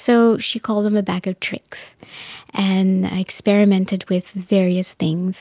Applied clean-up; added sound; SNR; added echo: none; none; none; none.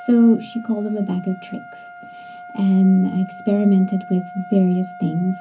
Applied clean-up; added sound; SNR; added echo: none; Trumpet; 18 dB; reverberation time 0.4 s.